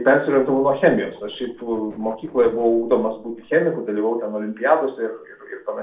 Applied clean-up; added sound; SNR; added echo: neural separator model SepFormer DNS4.